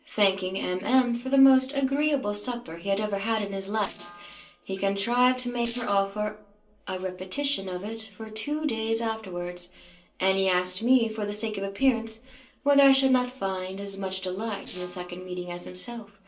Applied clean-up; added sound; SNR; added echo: neural separator model SepFormer DNS4.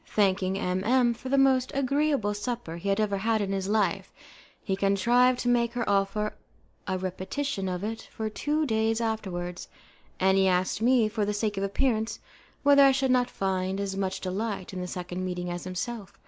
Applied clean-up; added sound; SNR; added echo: none; none; none; none.